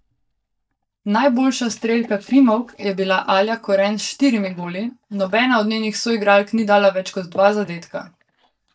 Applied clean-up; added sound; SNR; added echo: neural mask model DeepFilterNet 3.